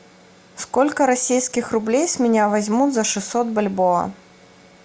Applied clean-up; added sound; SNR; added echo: none; none; none; none.